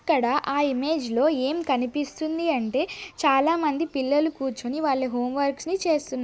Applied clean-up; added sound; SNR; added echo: none; none; none; none.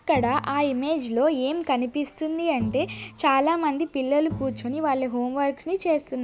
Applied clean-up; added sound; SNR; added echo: none; Bowed string instrument; 15 dB; none.